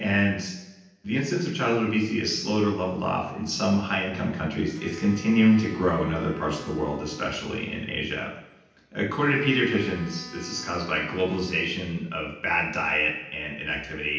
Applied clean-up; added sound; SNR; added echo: neural separator model SepFormer DNS4.